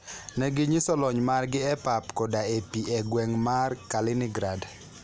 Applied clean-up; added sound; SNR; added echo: none; none; none; none.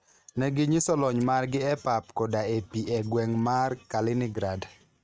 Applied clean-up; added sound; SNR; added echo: neural mask model RNNoise.